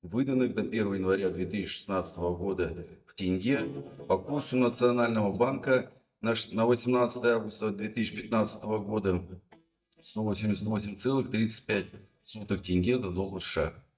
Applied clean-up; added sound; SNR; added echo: neural mask model DeepFilterNet 3.